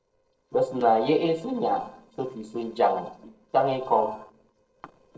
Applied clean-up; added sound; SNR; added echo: neural separator model SepFormer DNS4.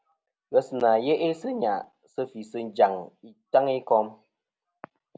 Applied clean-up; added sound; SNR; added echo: none; none; none; none.